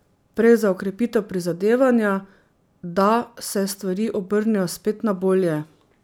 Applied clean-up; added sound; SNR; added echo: none; none; none; none.